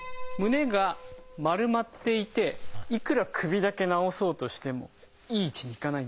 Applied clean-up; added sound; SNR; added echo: none; Piano; 10 dB; none.